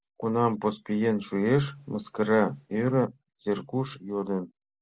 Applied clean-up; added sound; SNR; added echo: none; none; none; none.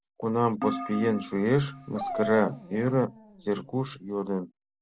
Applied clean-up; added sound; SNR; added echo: none; Dog + Keyboard (musical); 9 dB; none.